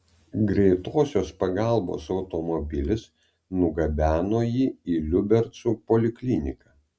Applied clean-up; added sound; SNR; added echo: none; none; none; none.